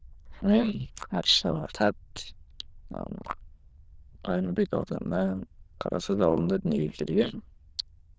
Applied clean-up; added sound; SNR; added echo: neural diffusion model UNIVERSE++.